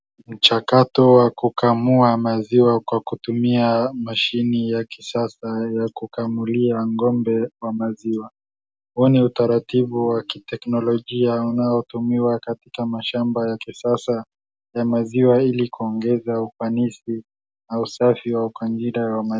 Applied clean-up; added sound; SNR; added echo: none; none; none; none.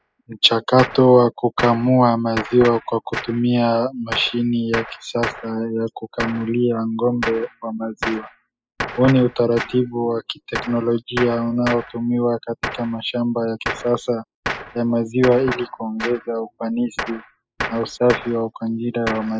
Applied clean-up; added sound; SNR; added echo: classical method spectral subtraction.